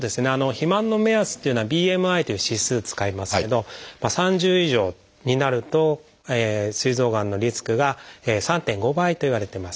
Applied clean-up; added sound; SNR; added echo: none; none; none; none.